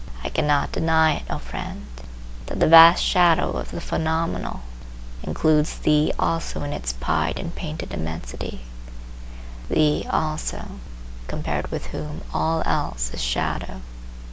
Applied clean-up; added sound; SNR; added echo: none; none; none; none.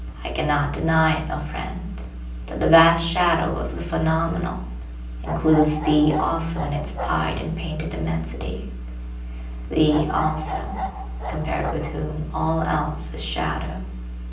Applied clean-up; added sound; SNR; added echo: none; Bark; 8 dB; reverberation time 0.6 s.